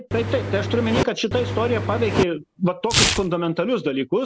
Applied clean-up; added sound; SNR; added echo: none; Engine + Tearing; 2 dB; none.